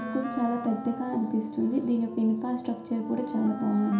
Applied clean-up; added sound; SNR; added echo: none; Wind instrument, woodwind instrument; 10 dB; reverberation time 0.7 s.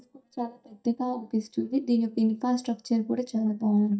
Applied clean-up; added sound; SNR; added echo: neural mask model DeepFilterNet 3.